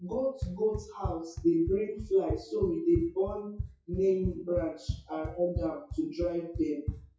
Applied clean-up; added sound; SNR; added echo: classical method WPE with log-MMSE.